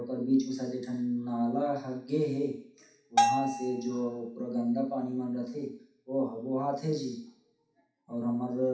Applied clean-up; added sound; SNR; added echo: none; Bell; -1 dB; reverberation time 0.6 s.